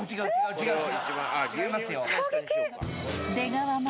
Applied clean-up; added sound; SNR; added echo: none; none; none; none.